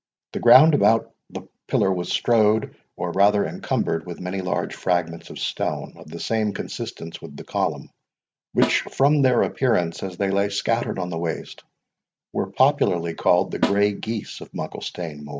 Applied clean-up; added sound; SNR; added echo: neural mask model RNNoise.